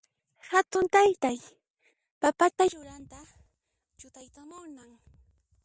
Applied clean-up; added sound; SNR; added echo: none; none; none; none.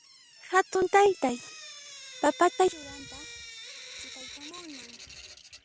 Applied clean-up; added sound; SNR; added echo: none; Drip / Sink (filling or washing); 16 dB; none.